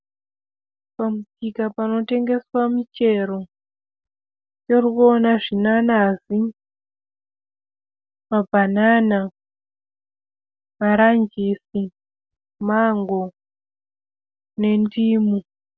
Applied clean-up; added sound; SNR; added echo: none; none; none; none.